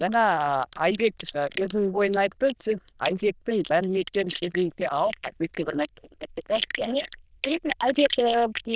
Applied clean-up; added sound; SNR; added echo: neural diffusion model UNIVERSE++.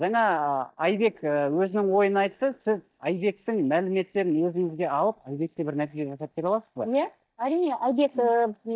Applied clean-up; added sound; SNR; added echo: neural mask model DeepFilterNet 3.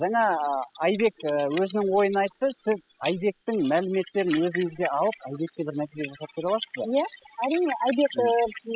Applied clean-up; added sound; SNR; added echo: classical method spectral subtraction.